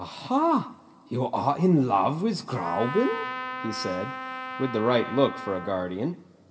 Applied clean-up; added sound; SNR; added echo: none; Trumpet; 9 dB; reverberation time 2.9 s.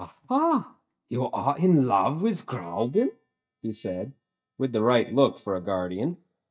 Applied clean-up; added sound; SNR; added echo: neural mask model DeepFilterNet 3.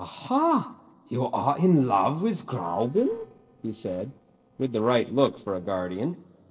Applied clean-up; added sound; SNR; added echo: neural separator model SepFormer DNS4.